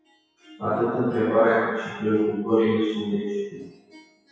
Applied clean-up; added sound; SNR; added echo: classical method WPE with log-MMSE.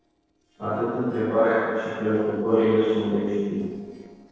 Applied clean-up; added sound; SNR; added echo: neural separator model SepFormer DNS4.